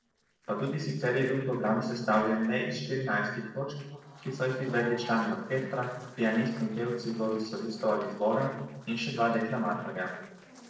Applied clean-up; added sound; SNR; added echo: neural separator model SepFormer DNS4.